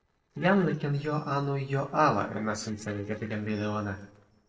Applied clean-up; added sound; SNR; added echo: neural separator model SepFormer DNS4.